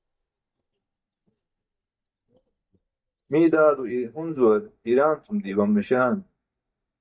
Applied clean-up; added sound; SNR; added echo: neural mask model DeepFilterNet 3.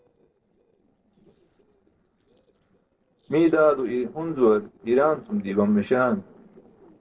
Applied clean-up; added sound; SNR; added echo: neural separator model SepFormer DNS4.